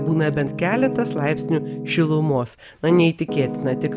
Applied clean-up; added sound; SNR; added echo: none; Piano; 7 dB; none.